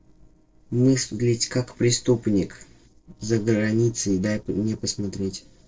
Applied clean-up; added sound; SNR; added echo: neural separator model SepFormer DNS4.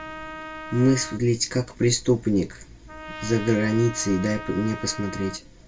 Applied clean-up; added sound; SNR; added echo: none; Trumpet; 14 dB; reverberation time 0.2 s.